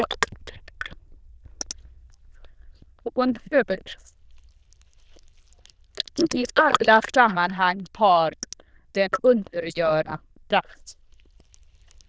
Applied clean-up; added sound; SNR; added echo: neural diffusion model UNIVERSE++.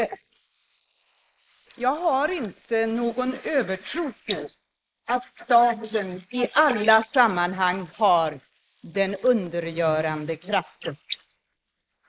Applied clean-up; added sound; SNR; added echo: neural mask model Resemble Enhance denoiser.